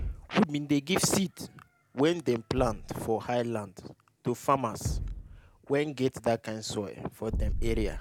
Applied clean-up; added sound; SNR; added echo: none; Thump, thud; 8 dB; none.